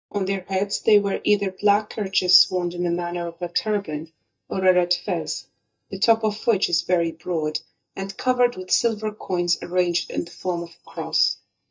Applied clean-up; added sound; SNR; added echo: neural mask model DeepFilterNet 3.